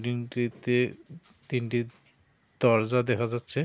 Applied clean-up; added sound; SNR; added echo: none; none; none; none.